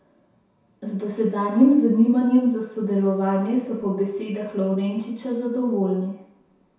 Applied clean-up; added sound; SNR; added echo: none; none; none; reverberation time 0.7 s.